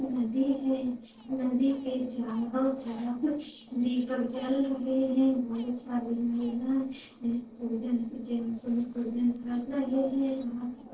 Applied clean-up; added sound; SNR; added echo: neural separator model SepFormer DNS4.